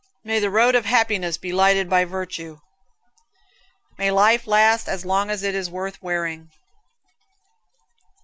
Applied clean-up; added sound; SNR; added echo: none; none; none; none.